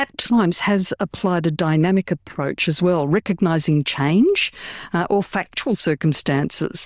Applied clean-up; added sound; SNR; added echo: neural diffusion model UNIVERSE++.